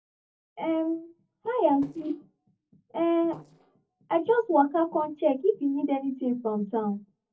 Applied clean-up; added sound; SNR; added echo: neural separator model SepFormer DNS4.